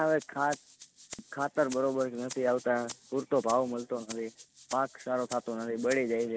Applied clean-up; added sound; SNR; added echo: none; Rattle (instrument); 18 dB; none.